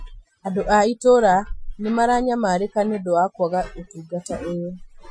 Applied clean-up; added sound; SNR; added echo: classical method Wiener filter.